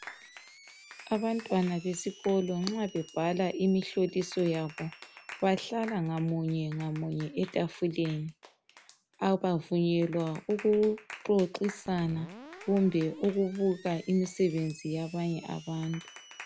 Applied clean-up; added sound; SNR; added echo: none; Clapping + Screech; 20 dB; none.